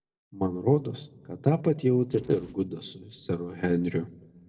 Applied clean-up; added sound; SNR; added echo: neural separator model SepFormer DNS4.